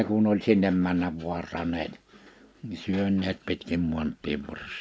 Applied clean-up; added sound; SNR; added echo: none; none; none; none.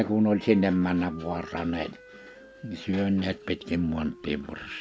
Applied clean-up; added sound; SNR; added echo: none; Wind instrument, woodwind instrument; 20 dB; none.